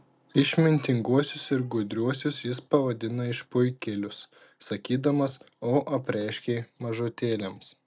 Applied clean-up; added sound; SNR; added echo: none; none; none; none.